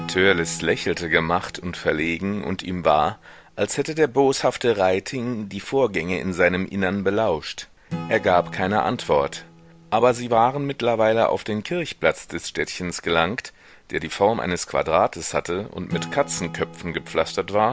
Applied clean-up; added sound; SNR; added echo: none; Acoustic guitar / Strum; 19 dB; none.